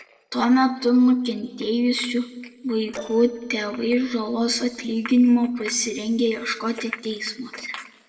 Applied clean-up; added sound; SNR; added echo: neural separator model SepFormer DNS4.